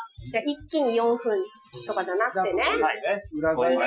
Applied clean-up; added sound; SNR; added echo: classical method Wiener filter.